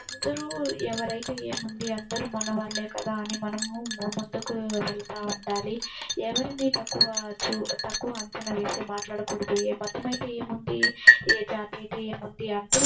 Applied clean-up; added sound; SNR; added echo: none; Liquid; -2 dB; reverberation time 0.2 s.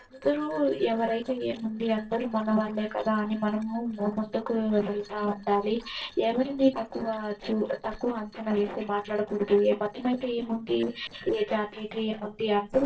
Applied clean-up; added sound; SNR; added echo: neural separator model SepFormer DNS4.